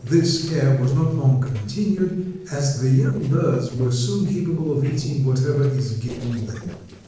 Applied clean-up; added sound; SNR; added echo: neural separator model SepFormer DNS4.